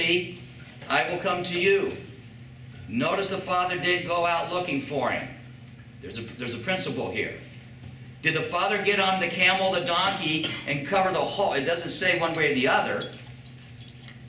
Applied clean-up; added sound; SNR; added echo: none; none; none; none.